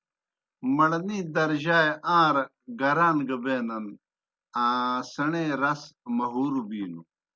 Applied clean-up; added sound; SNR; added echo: none; none; none; none.